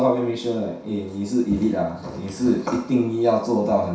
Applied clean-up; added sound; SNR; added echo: none; none; none; reverberation time 0.6 s.